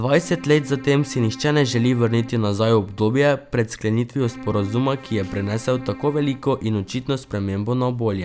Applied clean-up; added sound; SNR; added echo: none; Keyboard (musical); 18 dB; none.